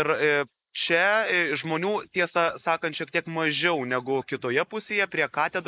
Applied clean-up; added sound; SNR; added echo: neural mask model Resemble Enhance denoiser.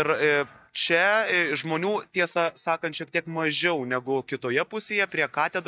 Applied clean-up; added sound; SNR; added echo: neural mask model DeepFilterNet 3.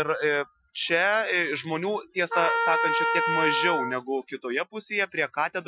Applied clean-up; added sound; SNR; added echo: classical method Wiener filter.